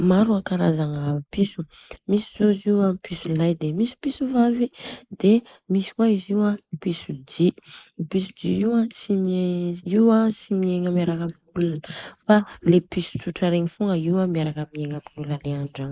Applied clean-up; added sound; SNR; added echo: neural mask model Resemble Enhance denoiser.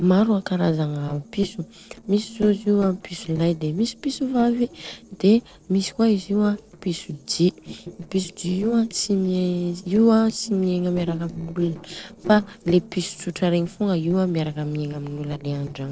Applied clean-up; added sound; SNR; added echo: neural separator model SepFormer DNS4.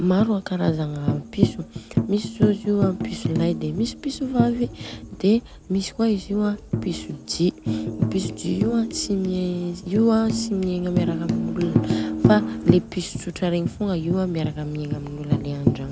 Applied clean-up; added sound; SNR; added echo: none; Tambourine; 3 dB; none.